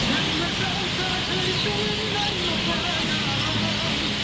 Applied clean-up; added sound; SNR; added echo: none; Traffic noise, roadway noise; -5 dB; reverberation time 0.3 s.